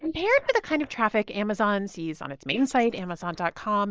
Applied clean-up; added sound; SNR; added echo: neural mask model Resemble Enhance denoiser.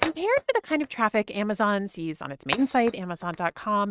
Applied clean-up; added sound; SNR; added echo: neural mask model RNNoise.